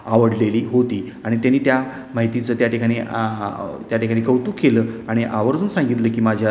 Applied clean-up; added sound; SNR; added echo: none; none; none; none.